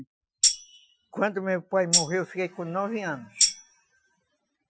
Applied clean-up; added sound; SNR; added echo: classical method Wiener filter.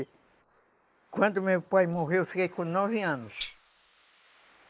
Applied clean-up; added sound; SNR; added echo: neural mask model Resemble Enhance denoiser.